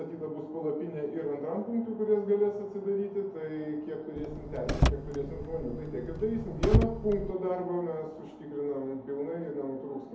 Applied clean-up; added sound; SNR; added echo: none; Car; -2 dB; reverberation time 2.0 s.